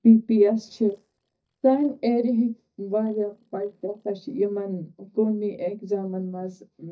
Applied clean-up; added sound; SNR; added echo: neural mask model DeepFilterNet 3.